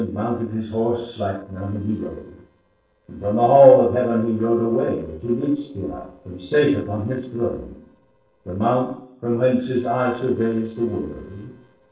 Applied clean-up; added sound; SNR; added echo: neural separator model SepFormer DNS4.